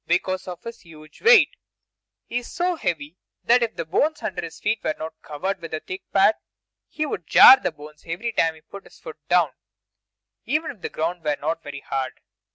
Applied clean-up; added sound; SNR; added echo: none; none; none; none.